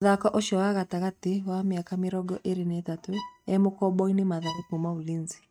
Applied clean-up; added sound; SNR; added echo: neural mask model RNNoise.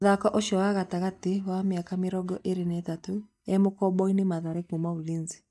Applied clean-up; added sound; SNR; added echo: neural mask model DeepFilterNet 3.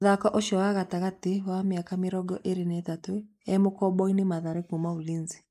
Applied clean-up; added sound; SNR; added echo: neural mask model Resemble Enhance denoiser.